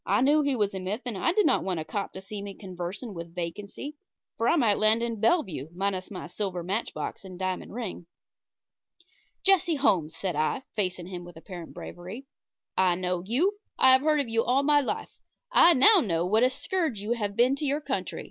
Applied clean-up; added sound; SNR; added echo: none; none; none; none.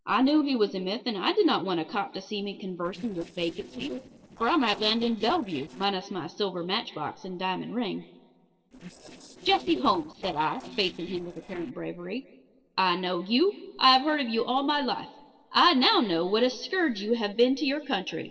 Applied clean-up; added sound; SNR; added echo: neural separator model SepFormer DNS4.